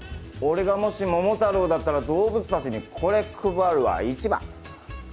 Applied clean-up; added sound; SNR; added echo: none; none; none; none.